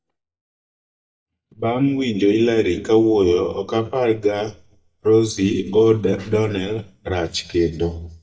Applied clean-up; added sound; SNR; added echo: neural mask model DeepFilterNet 3.